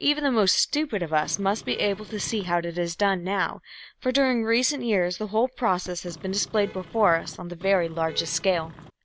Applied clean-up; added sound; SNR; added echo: none; Vehicle horn, car horn, honking; 18 dB; none.